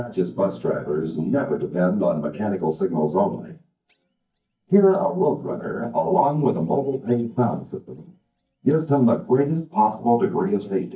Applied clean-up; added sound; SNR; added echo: neural mask model DeepFilterNet 3.